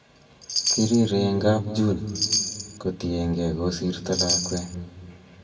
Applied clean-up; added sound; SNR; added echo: none; Chime; 4 dB; reverberation time 1.5 s.